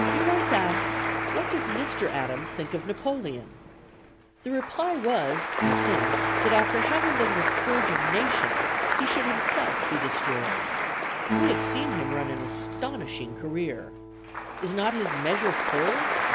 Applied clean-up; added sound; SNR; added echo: none; Acoustic guitar + Applause; -3 dB; none.